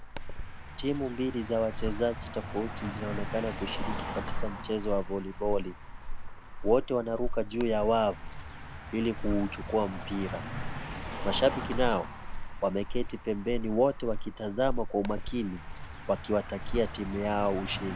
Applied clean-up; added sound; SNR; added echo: none; Car passing by; 3 dB; none.